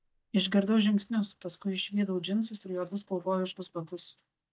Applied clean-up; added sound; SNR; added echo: neural mask model DeepFilterNet 3.